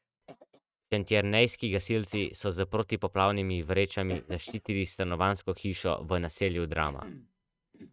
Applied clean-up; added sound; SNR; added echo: neural mask model RNNoise.